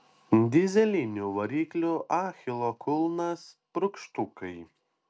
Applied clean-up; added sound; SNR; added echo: none; none; none; none.